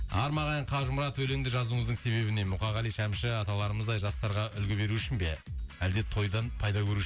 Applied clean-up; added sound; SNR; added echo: none; none; none; none.